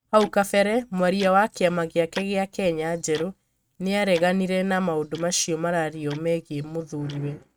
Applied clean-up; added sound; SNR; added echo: neural mask model RNNoise.